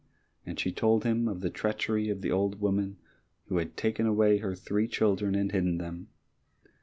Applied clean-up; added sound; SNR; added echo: none; none; none; none.